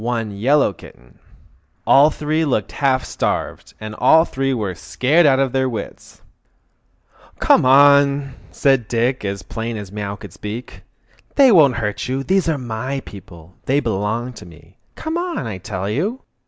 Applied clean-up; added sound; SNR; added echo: none; none; none; none.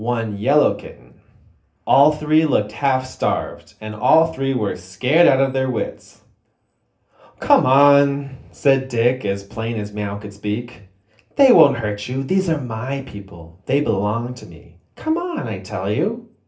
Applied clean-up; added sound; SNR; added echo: none; none; none; reverberation time 0.3 s.